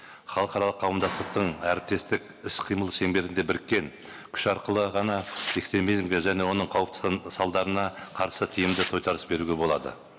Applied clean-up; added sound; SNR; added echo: none; Tearing; 12 dB; none.